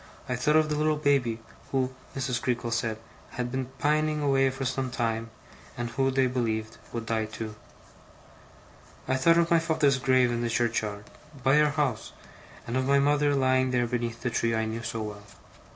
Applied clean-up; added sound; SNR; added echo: none; none; none; none.